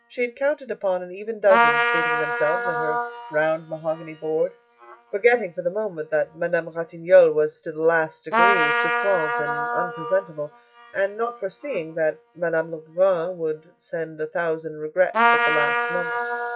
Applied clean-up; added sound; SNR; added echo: classical method WPE with log-MMSE.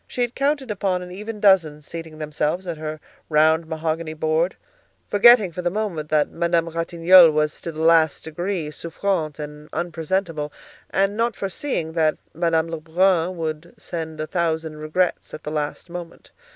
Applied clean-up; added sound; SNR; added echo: none; none; none; none.